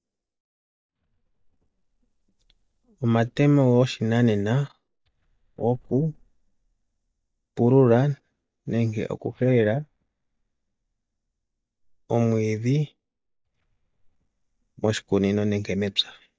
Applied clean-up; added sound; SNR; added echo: neural mask model DeepFilterNet 3.